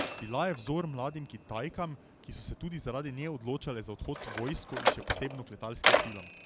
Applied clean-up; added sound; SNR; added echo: none; Mechanisms; -4 dB; none.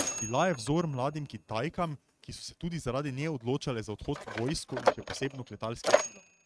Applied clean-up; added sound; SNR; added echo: neural mask model RNNoise.